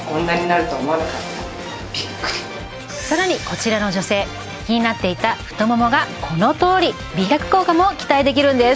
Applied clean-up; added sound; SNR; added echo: none; none; none; none.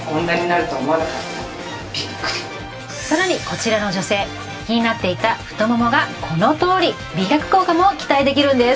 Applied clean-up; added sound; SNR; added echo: none; none; none; reverberation time 0.2 s.